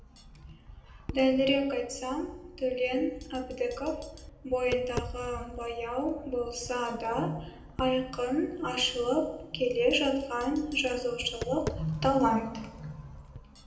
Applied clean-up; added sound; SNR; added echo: none; Tap; 13 dB; reverberation time 0.8 s.